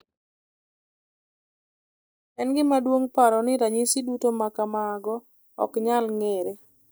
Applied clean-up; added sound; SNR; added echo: neural mask model DeepFilterNet 3.